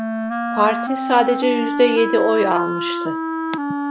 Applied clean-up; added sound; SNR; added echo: none; Wind instrument, woodwind instrument; 3 dB; none.